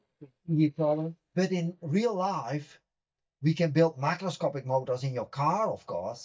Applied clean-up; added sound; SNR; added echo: neural mask model DeepFilterNet 3.